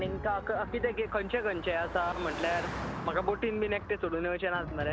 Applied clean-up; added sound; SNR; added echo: none; Car passing by + Drum; 8 dB; none.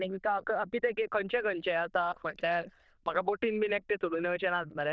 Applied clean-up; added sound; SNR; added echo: neural diffusion model UNIVERSE++.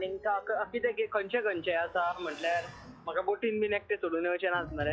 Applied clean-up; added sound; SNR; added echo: classical method log-MMSE.